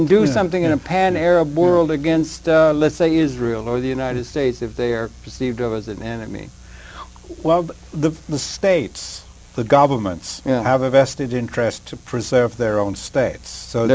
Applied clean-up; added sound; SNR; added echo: none; none; none; none.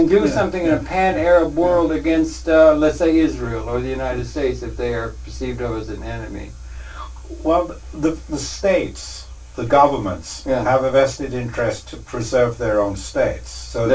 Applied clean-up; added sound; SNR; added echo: none; none; none; reverberation time 0.1 s.